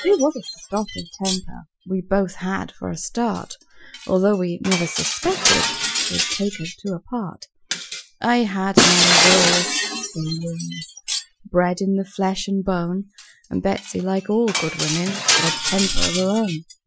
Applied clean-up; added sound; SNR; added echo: classical method Wiener filter.